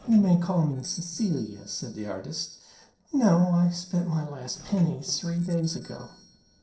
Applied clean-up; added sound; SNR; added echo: neural separator model SepFormer DNS4.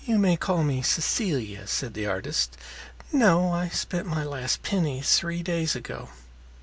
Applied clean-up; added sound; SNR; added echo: none; none; none; none.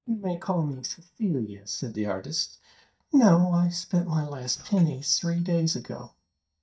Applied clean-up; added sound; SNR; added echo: neural mask model DeepFilterNet 3.